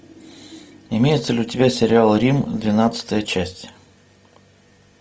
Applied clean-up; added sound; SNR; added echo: none; none; none; none.